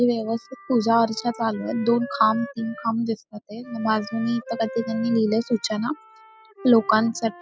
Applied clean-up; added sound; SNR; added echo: classical method spectral subtraction.